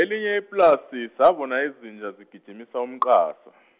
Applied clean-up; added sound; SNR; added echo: none; none; none; none.